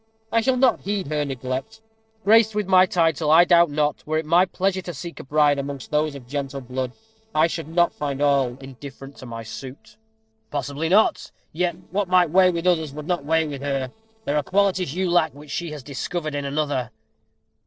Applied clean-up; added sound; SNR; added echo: neural separator model SepFormer DNS4.